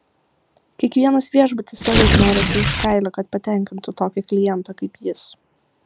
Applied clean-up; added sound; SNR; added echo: none; Tearing; -3 dB; none.